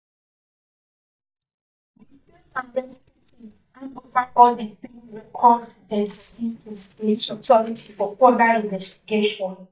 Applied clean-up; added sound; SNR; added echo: neural mask model DeepFilterNet 3.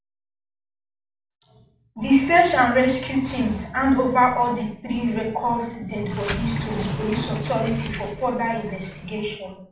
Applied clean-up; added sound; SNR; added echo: none; Sliding door; 8 dB; reverberation time 0.5 s.